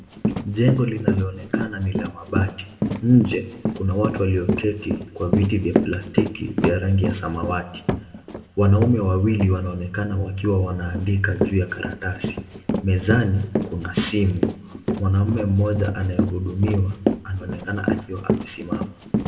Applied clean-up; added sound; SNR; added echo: none; Run; 4 dB; reverberation time 1.0 s.